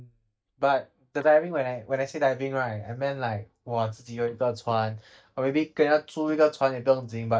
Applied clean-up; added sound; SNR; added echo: neural mask model DeepFilterNet 3.